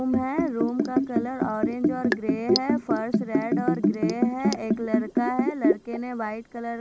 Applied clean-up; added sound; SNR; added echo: none; Liquid; -4 dB; none.